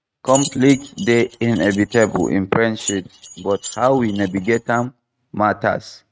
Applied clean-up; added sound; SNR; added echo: neural mask model RNNoise.